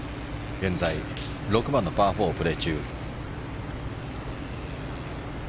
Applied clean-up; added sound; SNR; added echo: none; Motorcycle; 17 dB; none.